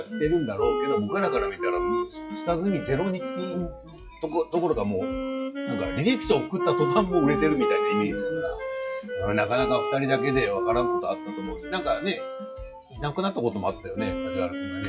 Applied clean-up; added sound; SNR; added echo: classical method WPE with log-MMSE.